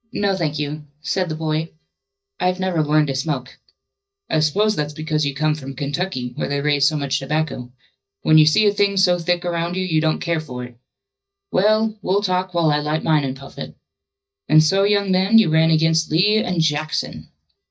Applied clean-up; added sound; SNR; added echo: neural mask model DeepFilterNet 3.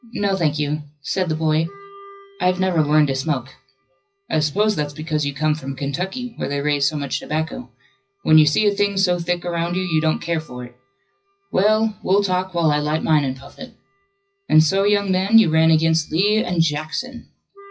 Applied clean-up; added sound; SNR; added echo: classical method WPE with log-MMSE.